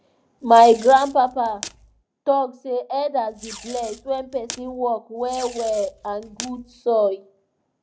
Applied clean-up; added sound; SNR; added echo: none; Packing tape, duct tape; 18 dB; none.